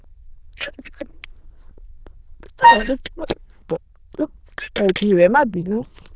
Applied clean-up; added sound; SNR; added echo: neural diffusion model UNIVERSE++.